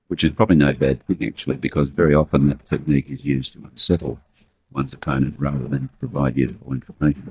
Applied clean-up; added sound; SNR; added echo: neural mask model DeepFilterNet 3.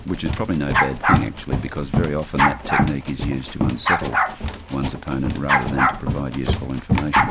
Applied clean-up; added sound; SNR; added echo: none; Bark + Run; -4 dB; none.